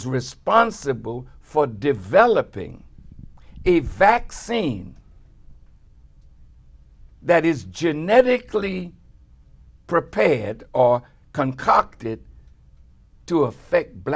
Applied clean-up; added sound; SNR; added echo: none; none; none; none.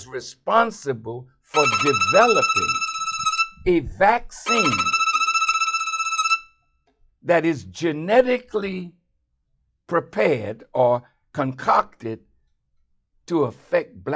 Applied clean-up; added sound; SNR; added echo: classical method log-MMSE.